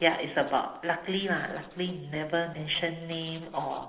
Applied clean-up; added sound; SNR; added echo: neural separator model SepFormer DNS4.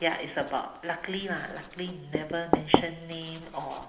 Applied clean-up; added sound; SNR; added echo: none; Writing; -1 dB; reverberation time 0.8 s.